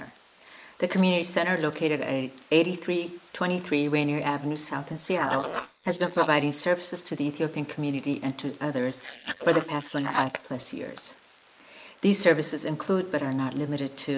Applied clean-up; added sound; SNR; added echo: neural mask model Resemble Enhance denoiser.